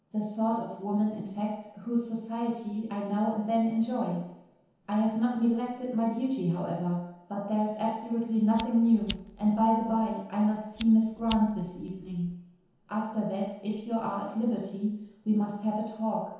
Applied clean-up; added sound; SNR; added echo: none; Fire; 11 dB; reverberation time 0.9 s.